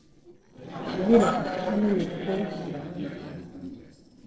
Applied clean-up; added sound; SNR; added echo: neural separator model SepFormer DNS4.